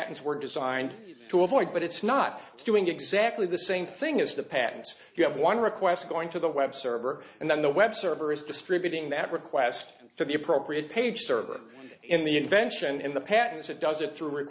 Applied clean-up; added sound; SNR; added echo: none; none; none; none.